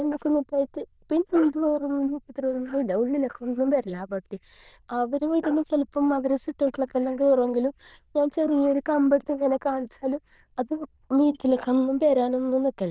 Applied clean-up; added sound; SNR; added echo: neural diffusion model UNIVERSE++.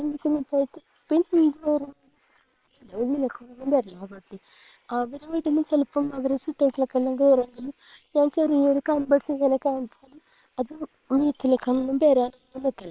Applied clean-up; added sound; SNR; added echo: neural separator model SepFormer WHAM!.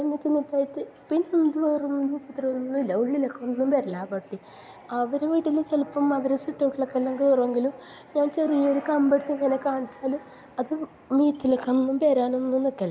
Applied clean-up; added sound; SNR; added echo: none; none; none; none.